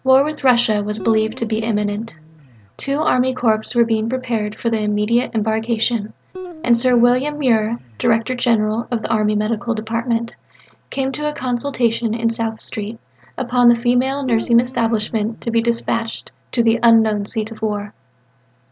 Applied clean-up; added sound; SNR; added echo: none; Guitar; 17 dB; none.